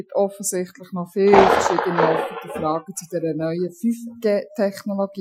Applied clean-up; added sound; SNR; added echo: classical method Wiener filter.